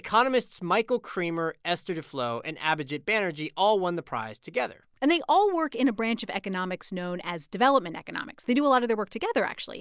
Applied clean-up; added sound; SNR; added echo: none; none; none; none.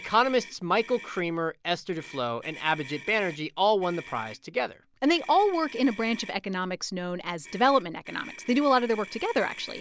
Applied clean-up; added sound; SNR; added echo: none; Motor vehicle (road); 19 dB; none.